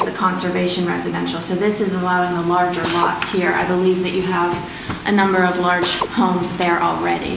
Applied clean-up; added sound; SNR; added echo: none; Drill; 13 dB; none.